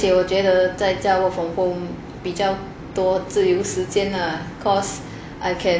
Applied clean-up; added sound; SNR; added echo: none; none; none; none.